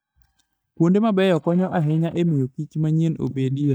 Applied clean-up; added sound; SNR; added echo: neural mask model DeepFilterNet 3.